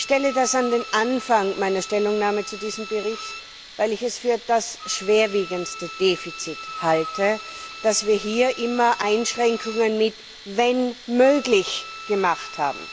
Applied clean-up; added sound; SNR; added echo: none; Bowed string instrument + Tools; 14 dB; none.